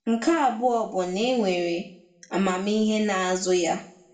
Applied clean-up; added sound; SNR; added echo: none; none; none; reverberation time 0.5 s.